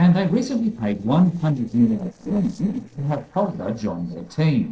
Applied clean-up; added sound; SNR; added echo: neural separator model SepFormer DNS4.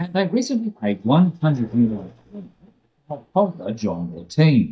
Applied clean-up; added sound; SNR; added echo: neural mask model DeepFilterNet 3.